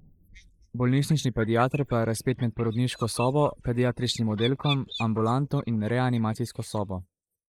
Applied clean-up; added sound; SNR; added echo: neural mask model Resemble Enhance denoiser.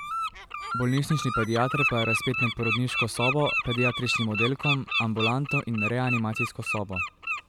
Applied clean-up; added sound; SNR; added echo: none; Bird; 2 dB; none.